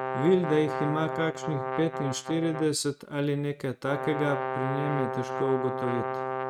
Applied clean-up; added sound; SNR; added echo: neural mask model RNNoise.